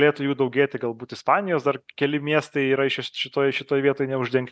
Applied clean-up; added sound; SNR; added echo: none; none; none; none.